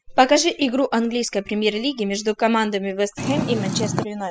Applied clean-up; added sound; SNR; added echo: classical method spectral subtraction.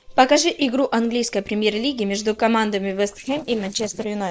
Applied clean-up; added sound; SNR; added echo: neural separator model SepFormer DNS4.